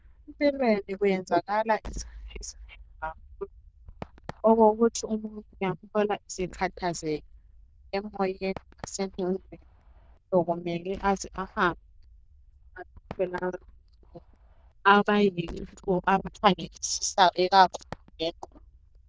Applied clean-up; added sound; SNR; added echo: neural diffusion model UNIVERSE++.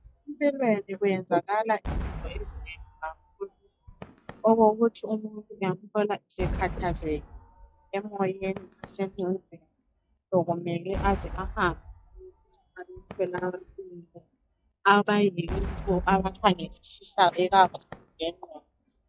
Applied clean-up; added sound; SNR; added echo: classical method log-MMSE.